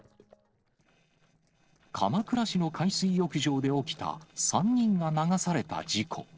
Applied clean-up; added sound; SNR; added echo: neural separator model SepFormer DNS4.